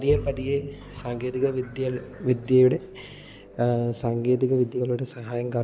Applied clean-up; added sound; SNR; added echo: none; Bowed string instrument; 14 dB; none.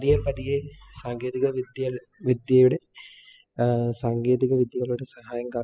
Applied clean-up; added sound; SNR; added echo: classical method spectral subtraction.